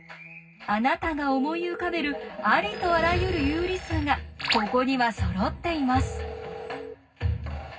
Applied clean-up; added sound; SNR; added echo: none; Telephone; 12 dB; reverberation time 0.4 s.